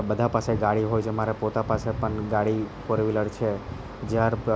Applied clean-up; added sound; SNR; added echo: none; none; none; none.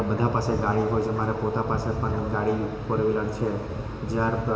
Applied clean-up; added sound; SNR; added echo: none; Dog; 15 dB; reverberation time 2.8 s.